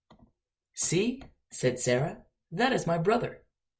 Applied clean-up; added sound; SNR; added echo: none; none; none; none.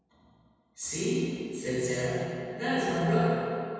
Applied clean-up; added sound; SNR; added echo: none; none; none; reverberation time 2.1 s.